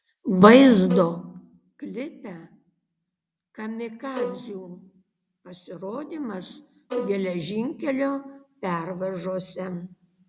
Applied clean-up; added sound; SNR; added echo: none; Bowed string instrument; 10 dB; none.